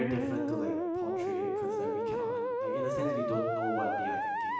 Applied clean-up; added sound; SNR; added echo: none; Musical instrument; -4 dB; reverberation time 0.7 s.